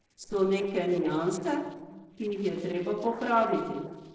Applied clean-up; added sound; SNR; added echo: neural separator model SepFormer DNS4.